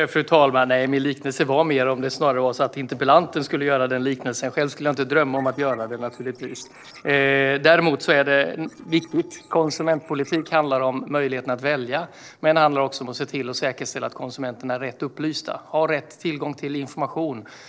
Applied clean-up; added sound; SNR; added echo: neural separator model SepFormer DNS4.